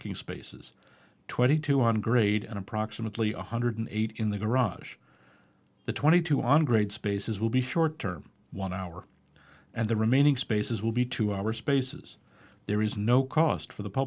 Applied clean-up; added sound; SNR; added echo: none; none; none; none.